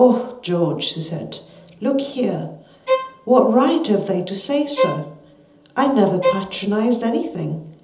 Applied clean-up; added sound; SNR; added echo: none; Bowed string instrument; 6 dB; reverberation time 1.2 s.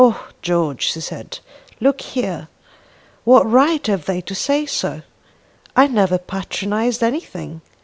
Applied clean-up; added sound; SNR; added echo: none; none; none; none.